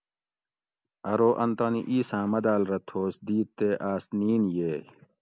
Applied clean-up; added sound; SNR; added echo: none; none; none; none.